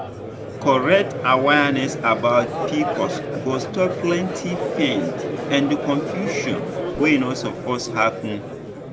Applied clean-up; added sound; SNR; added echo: none; Crowd; 5 dB; none.